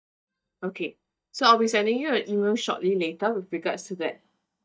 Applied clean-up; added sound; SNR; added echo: neural mask model DeepFilterNet 3.